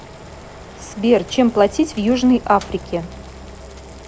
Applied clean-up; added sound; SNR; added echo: none; Boiling + Truck; 17 dB; none.